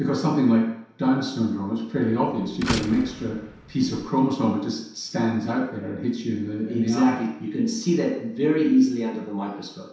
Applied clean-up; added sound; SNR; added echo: none; Slam; 11 dB; reverberation time 0.7 s.